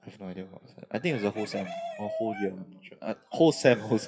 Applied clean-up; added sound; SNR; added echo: classical method WPE with log-MMSE.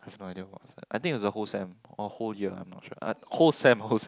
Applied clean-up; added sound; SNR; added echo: none; none; none; none.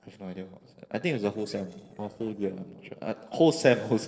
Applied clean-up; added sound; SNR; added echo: neural separator model SepFormer DNS4.